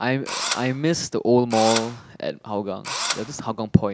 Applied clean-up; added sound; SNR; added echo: none; Engine / Drill; 6 dB; none.